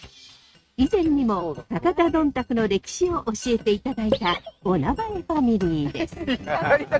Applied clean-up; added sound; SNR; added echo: neural mask model RNNoise.